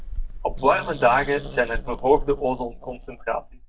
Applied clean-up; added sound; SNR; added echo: neural mask model DeepFilterNet 3.